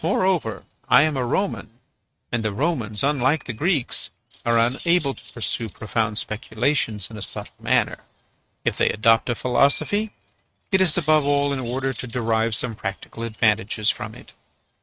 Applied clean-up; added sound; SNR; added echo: neural mask model RNNoise.